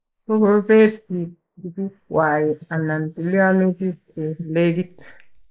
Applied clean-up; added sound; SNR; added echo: neural mask model Resemble Enhance denoiser.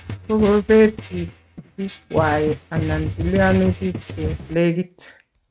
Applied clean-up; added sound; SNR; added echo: neural mask model RNNoise.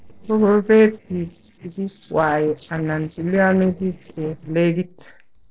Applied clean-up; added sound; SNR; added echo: neural separator model SepFormer DNS4.